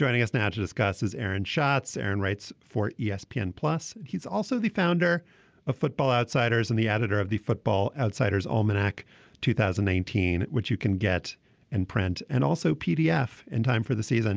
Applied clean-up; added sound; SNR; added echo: none; none; none; none.